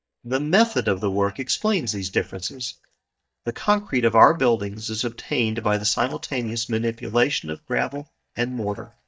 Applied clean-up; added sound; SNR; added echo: neural mask model DeepFilterNet 3.